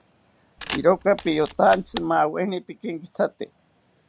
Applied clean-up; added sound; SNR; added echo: none; Camera; 10 dB; none.